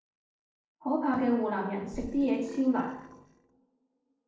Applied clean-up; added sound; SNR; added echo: neural separator model SepFormer DNS4.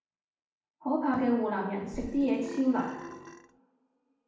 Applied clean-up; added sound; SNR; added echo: none; Burping, eructation; 13 dB; reverberation time 0.9 s.